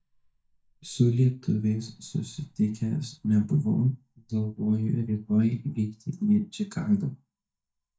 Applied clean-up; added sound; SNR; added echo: neural mask model DeepFilterNet 3.